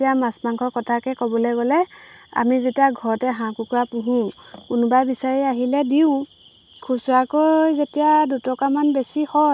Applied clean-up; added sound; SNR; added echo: none; none; none; none.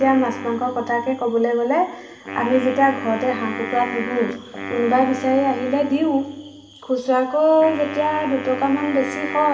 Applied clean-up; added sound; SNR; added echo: none; Wind instrument, woodwind instrument; 11 dB; reverberation time 0.8 s.